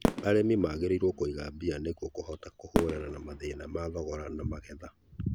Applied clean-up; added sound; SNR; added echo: none; Fireworks; 6 dB; none.